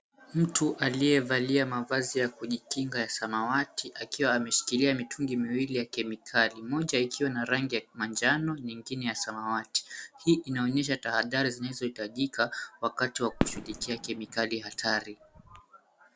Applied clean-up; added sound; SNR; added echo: none; Fireworks; 8 dB; none.